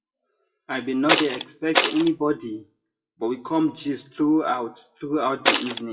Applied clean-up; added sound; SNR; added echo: classical method WPE with log-MMSE.